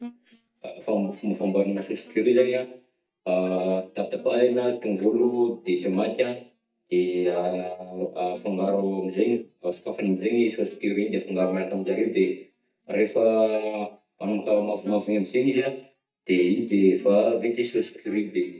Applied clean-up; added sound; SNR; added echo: neural mask model DeepFilterNet 3.